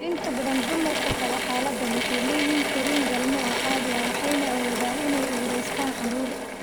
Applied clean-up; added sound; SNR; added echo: none; Drill / Mechanisms; 0 dB; none.